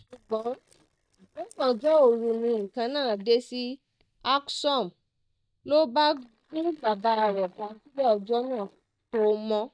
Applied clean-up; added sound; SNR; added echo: neural mask model DeepFilterNet 3.